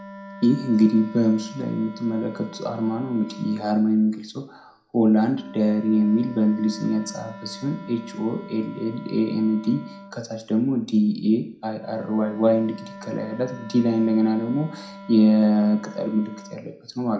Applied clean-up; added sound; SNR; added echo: none; Wind instrument, woodwind instrument; 18 dB; reverberation time 0.4 s.